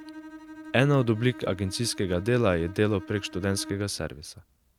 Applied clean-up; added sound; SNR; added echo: none; Bowed string instrument; 17 dB; none.